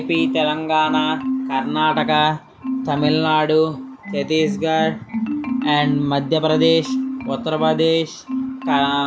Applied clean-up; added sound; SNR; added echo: none; Marimba, xylophone; 5 dB; none.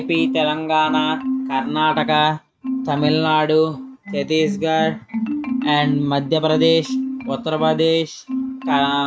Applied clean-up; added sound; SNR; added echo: neural mask model RNNoise.